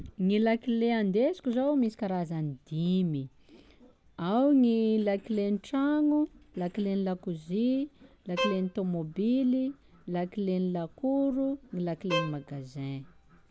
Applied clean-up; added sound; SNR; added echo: none; Bowed string instrument; 8 dB; none.